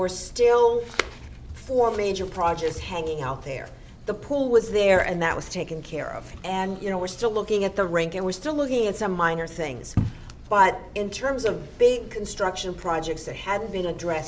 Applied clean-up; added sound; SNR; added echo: none; none; none; none.